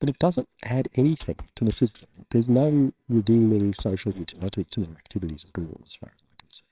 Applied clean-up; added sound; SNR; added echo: neural separator model SepFormer WHAMR!.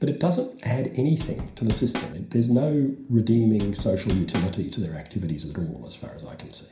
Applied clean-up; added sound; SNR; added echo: none; Drum / Drum kit; 8 dB; reverberation time 0.5 s.